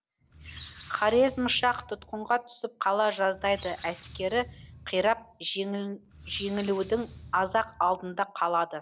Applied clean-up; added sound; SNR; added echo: none; Squeak; 15 dB; none.